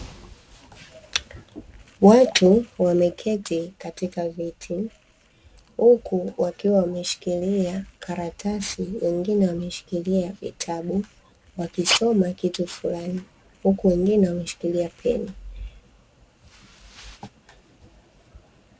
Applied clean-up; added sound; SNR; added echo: none; none; none; none.